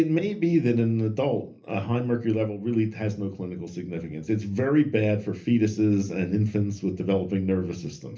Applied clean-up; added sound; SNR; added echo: none; none; none; reverberation time 0.3 s.